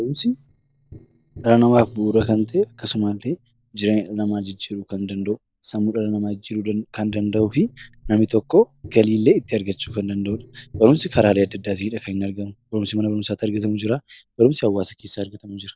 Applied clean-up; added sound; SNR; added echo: neural separator model SepFormer DNS4.